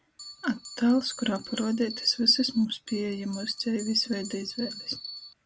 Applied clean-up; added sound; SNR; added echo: none; Bell; 14 dB; none.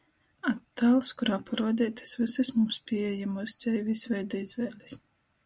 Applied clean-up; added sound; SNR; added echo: none; none; none; none.